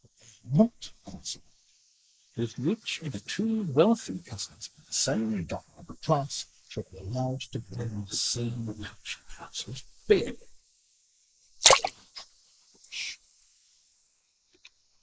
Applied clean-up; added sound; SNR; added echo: neural mask model Resemble Enhance denoiser.